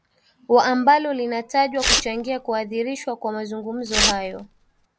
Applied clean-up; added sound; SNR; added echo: none; Tearing; 3 dB; none.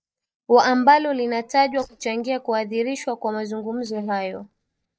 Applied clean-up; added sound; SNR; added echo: neural mask model DeepFilterNet 3.